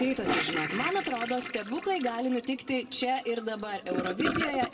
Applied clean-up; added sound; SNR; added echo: none; Toilet flush / Gurgling; 4 dB; reverberation time 1.2 s.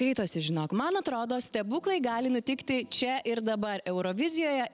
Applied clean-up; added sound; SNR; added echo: none; none; none; none.